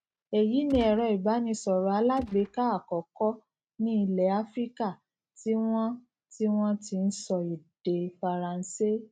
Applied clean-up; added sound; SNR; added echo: neural mask model RNNoise.